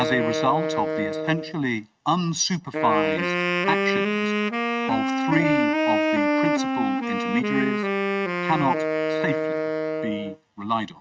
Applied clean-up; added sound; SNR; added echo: neural mask model RNNoise.